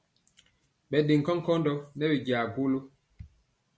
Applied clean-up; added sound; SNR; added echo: none; none; none; none.